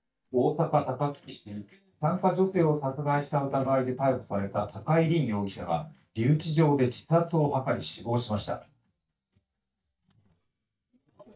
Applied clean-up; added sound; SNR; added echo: neural mask model DeepFilterNet 3.